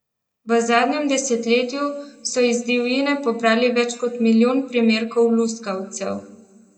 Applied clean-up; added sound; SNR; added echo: none; none; none; reverberation time 1.8 s.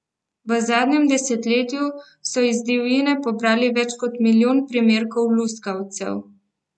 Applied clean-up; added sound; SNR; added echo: none; none; none; none.